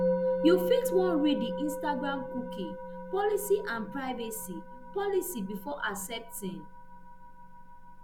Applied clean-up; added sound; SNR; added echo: none; Musical instrument; 3 dB; none.